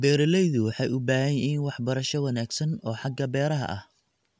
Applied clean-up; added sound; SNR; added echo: none; none; none; none.